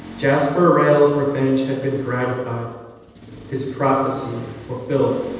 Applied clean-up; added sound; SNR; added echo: none; Accelerating, revving, vroom; 19 dB; reverberation time 1.1 s.